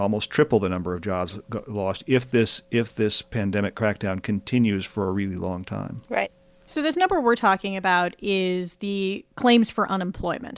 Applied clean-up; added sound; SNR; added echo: none; none; none; none.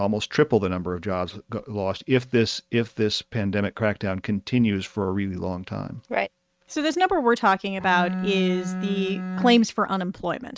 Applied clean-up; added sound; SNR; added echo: neural mask model RNNoise.